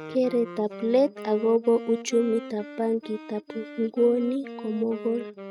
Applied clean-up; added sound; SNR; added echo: neural mask model RNNoise.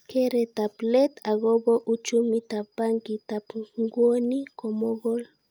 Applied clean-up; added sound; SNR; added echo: none; none; none; none.